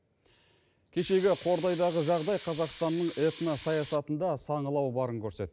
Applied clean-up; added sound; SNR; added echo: none; Hiss; 8 dB; none.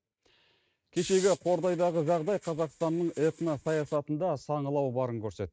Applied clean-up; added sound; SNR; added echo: neural mask model RNNoise.